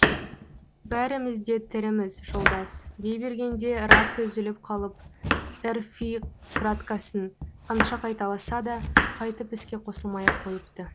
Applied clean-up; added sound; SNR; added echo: none; Domestic sounds, home sounds; -2 dB; none.